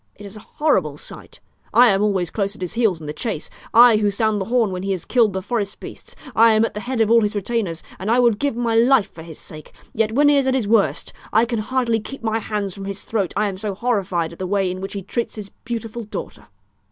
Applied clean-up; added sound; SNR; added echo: none; none; none; none.